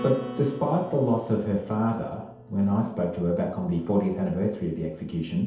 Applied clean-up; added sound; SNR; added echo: none; Acoustic guitar; 16 dB; reverberation time 0.8 s.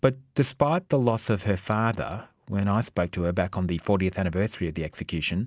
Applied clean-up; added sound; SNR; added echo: none; none; none; none.